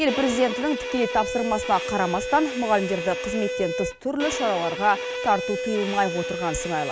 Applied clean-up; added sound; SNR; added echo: none; Bowed string instrument; 5 dB; none.